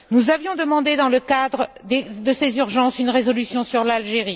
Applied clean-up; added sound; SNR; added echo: none; none; none; none.